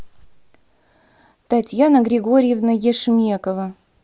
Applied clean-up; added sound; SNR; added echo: none; none; none; none.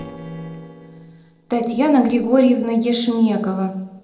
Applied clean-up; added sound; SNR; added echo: neural separator model SepFormer DNS4.